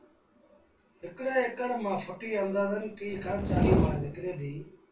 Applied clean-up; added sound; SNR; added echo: none; Fire; -3 dB; reverberation time 0.2 s.